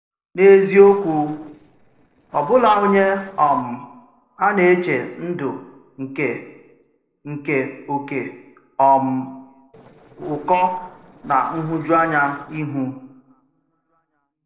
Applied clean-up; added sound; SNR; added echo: neural separator model SepFormer DNS4.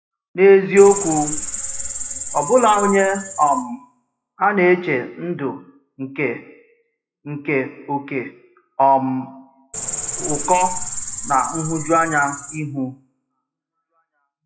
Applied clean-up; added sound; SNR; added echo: classical method WPE with log-MMSE.